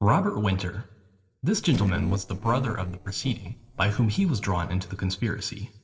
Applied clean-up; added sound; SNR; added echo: neural separator model SepFormer DNS4.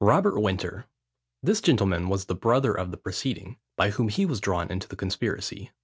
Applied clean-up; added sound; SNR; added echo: none; none; none; none.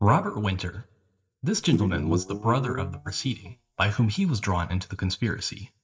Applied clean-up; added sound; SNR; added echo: neural mask model DeepFilterNet 3.